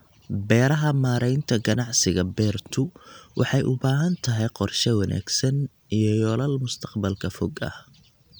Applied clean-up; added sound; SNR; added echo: none; none; none; none.